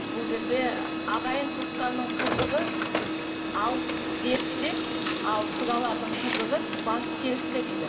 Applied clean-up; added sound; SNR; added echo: none; Printer; -1 dB; reverberation time 2.3 s.